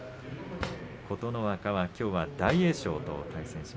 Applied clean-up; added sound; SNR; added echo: none; Drawer open or close; 12 dB; none.